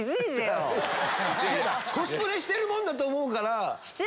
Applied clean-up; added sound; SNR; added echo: none; none; none; none.